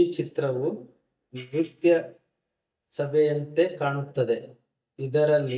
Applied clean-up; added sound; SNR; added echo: neural mask model DeepFilterNet 3.